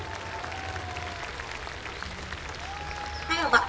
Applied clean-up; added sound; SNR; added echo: none; Applause; 5 dB; reverberation time 1.9 s.